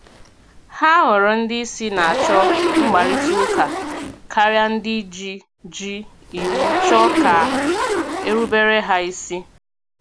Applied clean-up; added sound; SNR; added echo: none; Zipper (clothing); 3 dB; none.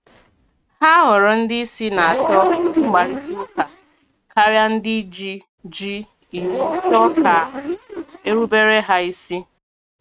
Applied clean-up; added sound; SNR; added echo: neural mask model RNNoise.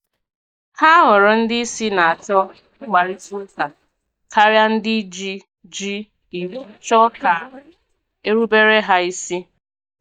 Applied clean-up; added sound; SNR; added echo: neural mask model DeepFilterNet 3.